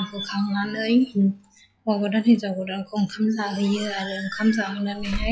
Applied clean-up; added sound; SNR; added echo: classical method log-MMSE.